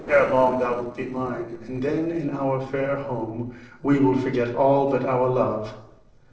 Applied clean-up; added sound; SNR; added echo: neural separator model SepFormer DNS4.